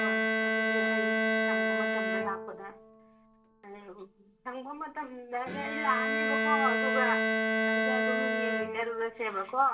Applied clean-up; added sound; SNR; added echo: none; Bowed string instrument; -5 dB; reverberation time 0.2 s.